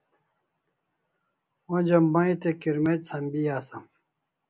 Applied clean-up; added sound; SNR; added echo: none; none; none; none.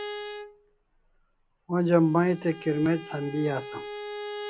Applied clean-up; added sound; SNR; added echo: none; Bowed string instrument; 12 dB; none.